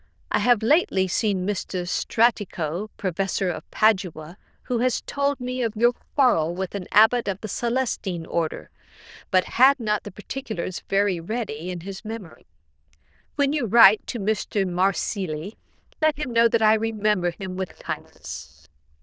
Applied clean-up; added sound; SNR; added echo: neural diffusion model UNIVERSE++.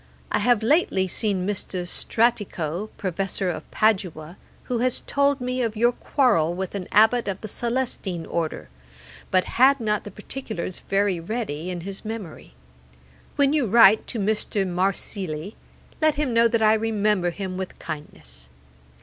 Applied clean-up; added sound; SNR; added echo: none; none; none; none.